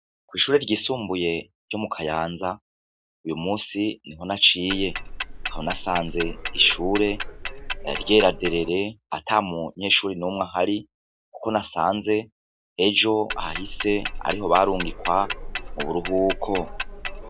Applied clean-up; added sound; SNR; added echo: none; Tick-tock; 6 dB; none.